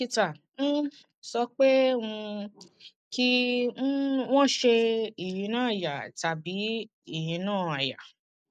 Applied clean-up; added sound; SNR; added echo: none; none; none; none.